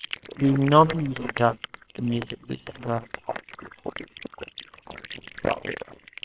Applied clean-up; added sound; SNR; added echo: neural separator model SepFormer WHAMR!.